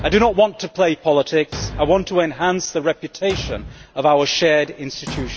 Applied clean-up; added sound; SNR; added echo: none; Thump, thud; 15 dB; none.